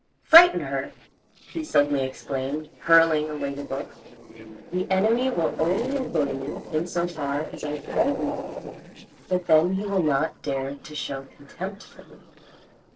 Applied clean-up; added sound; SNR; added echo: neural separator model SepFormer DNS4.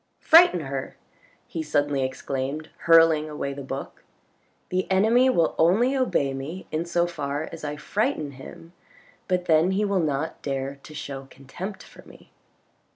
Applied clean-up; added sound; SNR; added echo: none; none; none; none.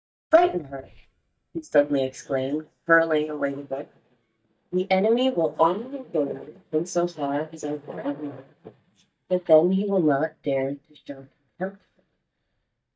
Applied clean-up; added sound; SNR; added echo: neural mask model DeepFilterNet 3.